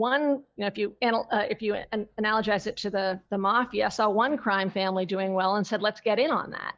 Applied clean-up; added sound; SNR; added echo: neural mask model DeepFilterNet 3.